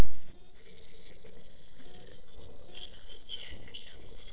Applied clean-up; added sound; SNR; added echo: neural separator model SepFormer DNS4.